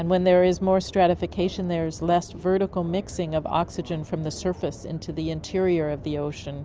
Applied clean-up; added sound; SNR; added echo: none; none; none; none.